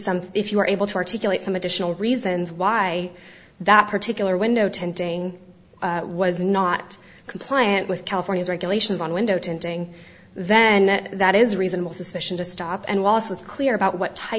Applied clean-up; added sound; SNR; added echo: none; none; none; none.